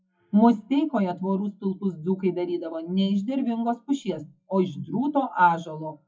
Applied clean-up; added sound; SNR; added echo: classical method WPE with log-MMSE.